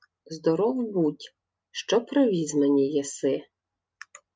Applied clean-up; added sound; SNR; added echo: none; none; none; none.